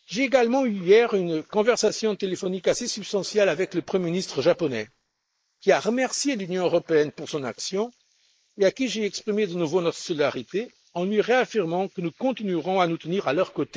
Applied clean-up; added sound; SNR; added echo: neural mask model Resemble Enhance denoiser.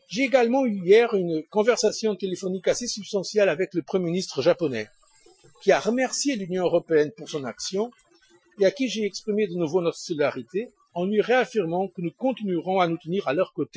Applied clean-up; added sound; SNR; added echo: classical method Wiener filter.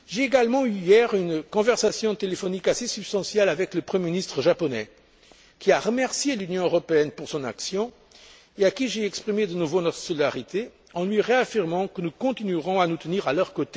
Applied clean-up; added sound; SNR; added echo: none; none; none; none.